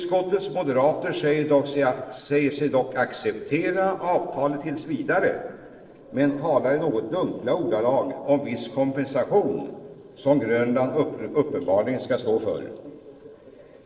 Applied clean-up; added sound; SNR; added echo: neural separator model SepFormer DNS4.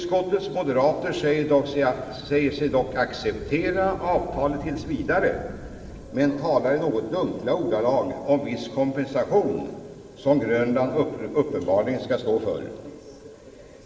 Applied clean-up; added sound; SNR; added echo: none; Thunder / Rain; 19 dB; reverberation time 2.7 s.